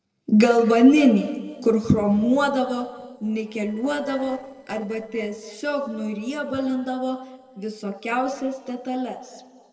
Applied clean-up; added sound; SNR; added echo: neural separator model SepFormer DNS4.